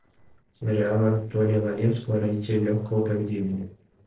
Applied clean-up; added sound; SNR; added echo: neural separator model SepFormer DNS4.